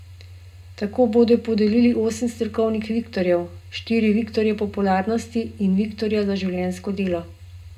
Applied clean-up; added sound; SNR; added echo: none; none; none; reverberation time 0.2 s.